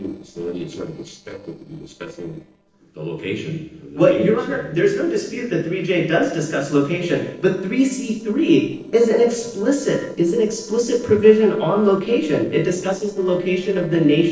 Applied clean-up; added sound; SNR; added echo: neural separator model SepFormer DNS4.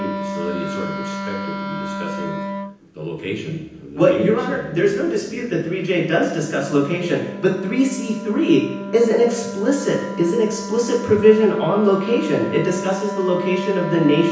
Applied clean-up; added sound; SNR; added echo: none; Wind instrument, woodwind instrument; 9 dB; reverberation time 0.9 s.